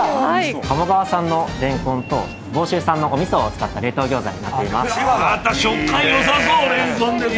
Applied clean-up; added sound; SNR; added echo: none; none; none; none.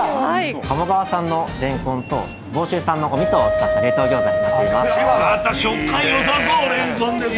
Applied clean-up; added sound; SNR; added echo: none; Wind instrument, woodwind instrument; 1 dB; none.